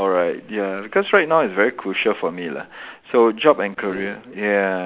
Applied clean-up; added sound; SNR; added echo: none; none; none; none.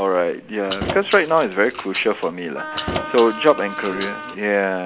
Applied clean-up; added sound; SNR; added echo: none; Wind instrument, woodwind instrument + Keys jangling; 10 dB; none.